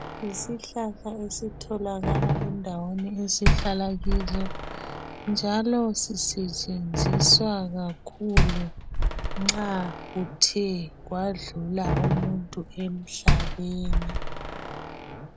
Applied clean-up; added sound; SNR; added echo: none; Slam; -1 dB; none.